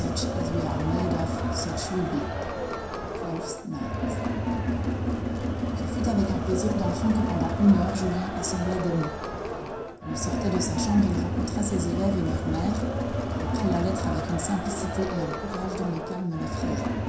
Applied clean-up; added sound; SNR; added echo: none; Crowd; -1 dB; reverberation time 0.7 s.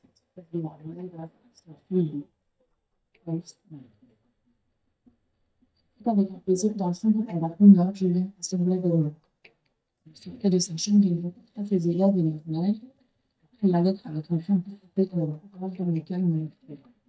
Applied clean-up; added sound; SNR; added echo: neural mask model DeepFilterNet 3.